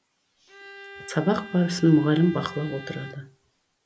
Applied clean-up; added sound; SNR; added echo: none; Bowed string instrument; 18 dB; none.